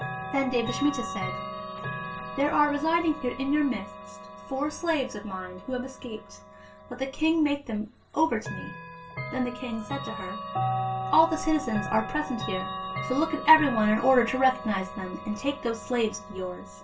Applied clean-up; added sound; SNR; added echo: none; Chime / Clock; 8 dB; reverberation time 0.2 s.